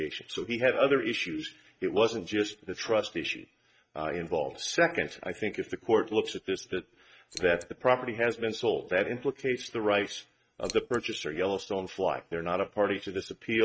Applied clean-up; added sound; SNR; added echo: neural mask model RNNoise.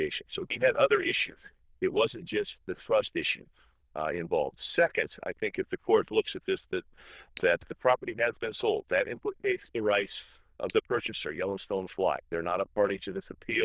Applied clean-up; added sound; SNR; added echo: neural diffusion model UNIVERSE++.